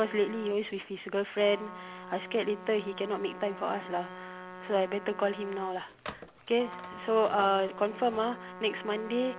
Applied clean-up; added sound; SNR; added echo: none; Trumpet + Telephone; 14 dB; none.